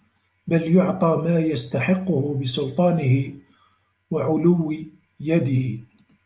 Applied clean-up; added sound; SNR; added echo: none; none; none; none.